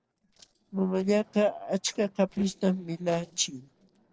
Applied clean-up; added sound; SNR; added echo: neural separator model SepFormer DNS4.